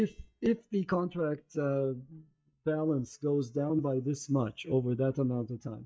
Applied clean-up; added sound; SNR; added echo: neural mask model DeepFilterNet 3.